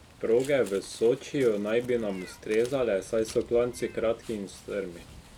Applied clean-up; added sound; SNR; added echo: none; Meow + Crumpling, crinkling; 20 dB; none.